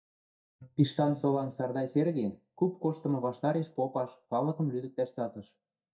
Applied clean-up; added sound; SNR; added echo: neural mask model DeepFilterNet 3.